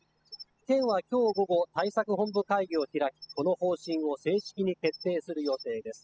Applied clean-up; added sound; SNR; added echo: classical method spectral subtraction.